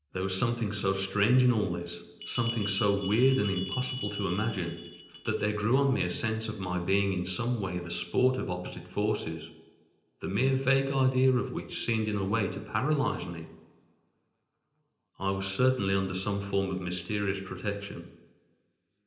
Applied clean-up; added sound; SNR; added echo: none; Bell; 10 dB; reverberation time 0.8 s.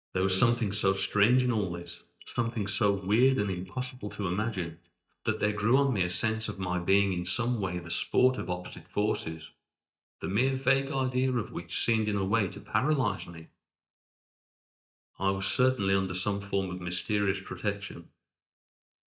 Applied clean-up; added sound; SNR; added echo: neural mask model DeepFilterNet 3.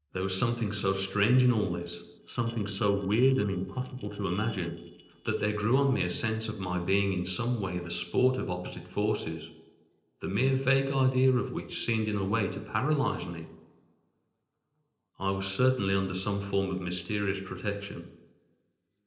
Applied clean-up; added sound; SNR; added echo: neural separator model SepFormer DNS4.